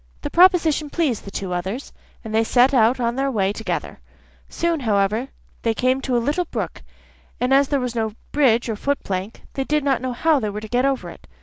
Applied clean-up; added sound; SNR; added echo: none; none; none; none.